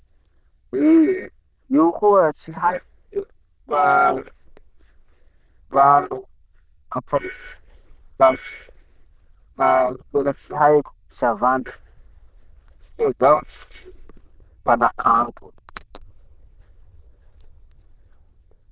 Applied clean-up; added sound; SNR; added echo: neural diffusion model UNIVERSE++.